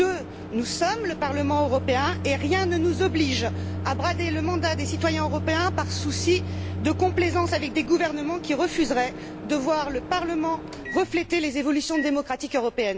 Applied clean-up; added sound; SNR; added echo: none; Microwave oven; 7 dB; none.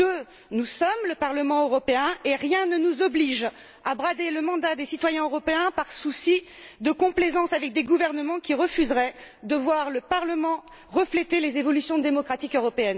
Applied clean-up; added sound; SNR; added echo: none; none; none; none.